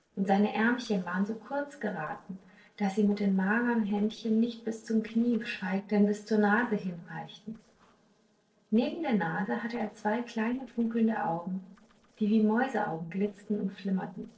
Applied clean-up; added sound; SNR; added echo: neural separator model SepFormer DNS4.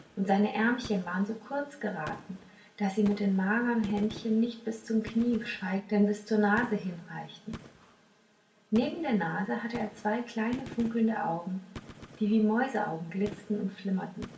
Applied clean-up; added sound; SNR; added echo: none; Gunshot, gunfire; 19 dB; reverberation time 2.0 s.